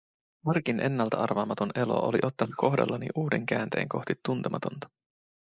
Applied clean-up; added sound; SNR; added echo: neural mask model Resemble Enhance denoiser.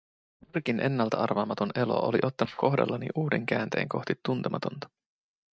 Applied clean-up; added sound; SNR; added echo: neural mask model DeepFilterNet 3.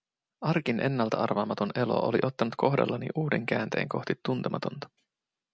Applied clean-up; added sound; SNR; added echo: none; none; none; none.